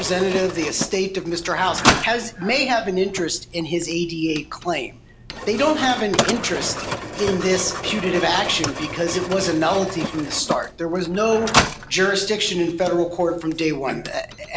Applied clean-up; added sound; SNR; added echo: none; Mechanisms; 6 dB; none.